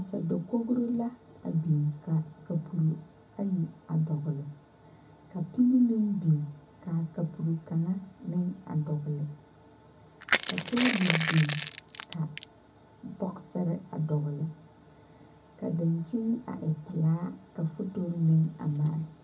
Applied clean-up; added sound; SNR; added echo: none; Crushing; 1 dB; reverberation time 0.4 s.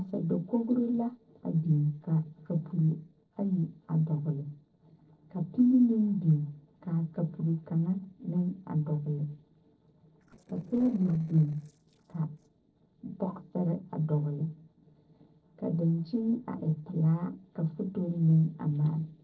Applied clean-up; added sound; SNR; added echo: neural separator model SepFormer DNS4.